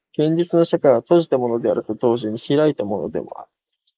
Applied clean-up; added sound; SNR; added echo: neural mask model Resemble Enhance denoiser.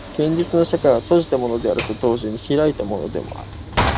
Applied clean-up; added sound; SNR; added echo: none; Sliding door / Train; 8 dB; none.